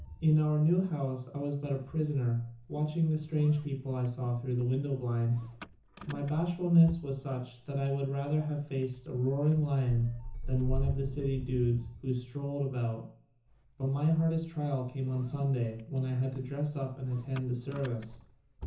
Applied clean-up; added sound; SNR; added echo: none; Engine starting / Motor vehicle (road); 13 dB; reverberation time 0.6 s.